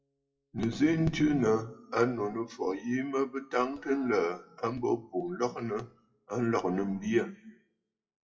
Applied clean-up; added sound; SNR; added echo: classical method WPE with log-MMSE.